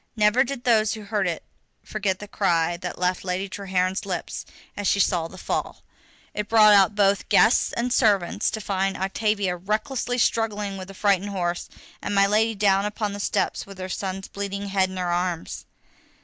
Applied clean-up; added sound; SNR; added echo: none; none; none; none.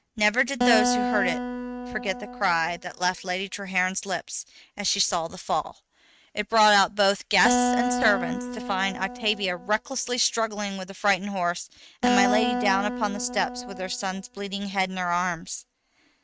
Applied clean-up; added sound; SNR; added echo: neural mask model RNNoise.